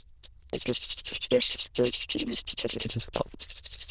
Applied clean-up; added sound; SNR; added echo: neural diffusion model UNIVERSE++.